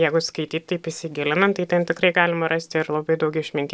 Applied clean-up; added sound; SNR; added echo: none; none; none; none.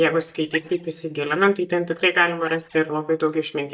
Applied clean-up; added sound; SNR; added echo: neural mask model DeepFilterNet 3.